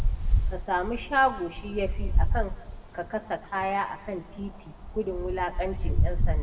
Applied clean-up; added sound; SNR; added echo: none; Wind; -4 dB; reverberation time 1.6 s.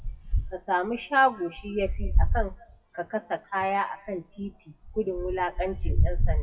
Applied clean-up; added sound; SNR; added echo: classical method WPE with log-MMSE.